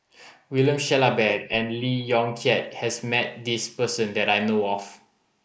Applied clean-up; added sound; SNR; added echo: neural mask model Resemble Enhance denoiser.